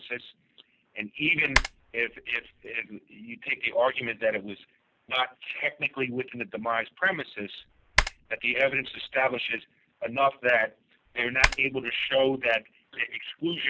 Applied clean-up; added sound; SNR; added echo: none; Typing; 3 dB; none.